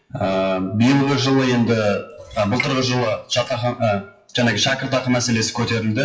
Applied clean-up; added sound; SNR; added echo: classical method WPE with log-MMSE.